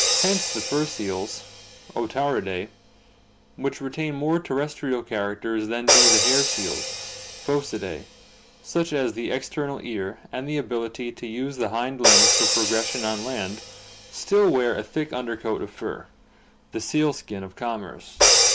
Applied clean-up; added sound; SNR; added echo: none; Crash cymbal; -1 dB; none.